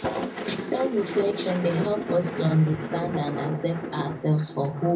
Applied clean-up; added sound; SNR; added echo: none; Thunder; 6 dB; reverberation time 0.4 s.